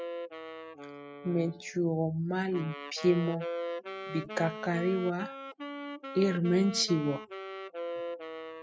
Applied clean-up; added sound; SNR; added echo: classical method spectral subtraction.